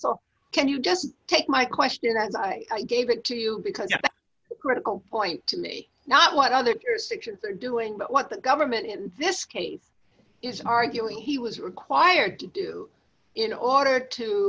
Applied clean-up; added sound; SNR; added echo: none; none; none; none.